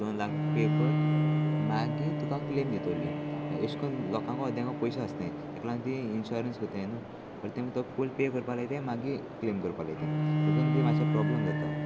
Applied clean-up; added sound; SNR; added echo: none; Bowed string instrument; -2 dB; none.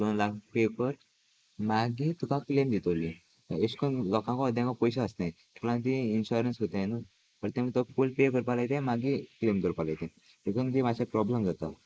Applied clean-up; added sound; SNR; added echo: neural mask model Resemble Enhance denoiser.